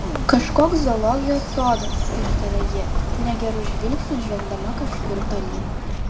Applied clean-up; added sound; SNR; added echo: none; Bird; -1 dB; reverberation time 0.3 s.